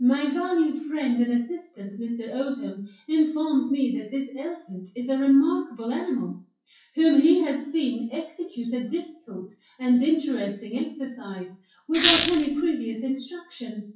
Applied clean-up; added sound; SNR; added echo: classical method WPE with log-MMSE.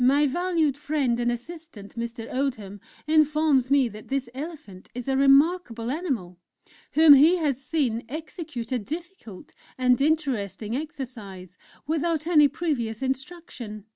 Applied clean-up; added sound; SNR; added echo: none; none; none; none.